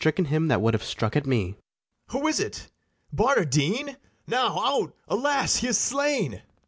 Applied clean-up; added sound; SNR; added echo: none; none; none; none.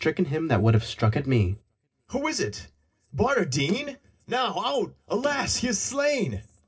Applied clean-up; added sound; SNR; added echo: neural separator model SepFormer DNS4.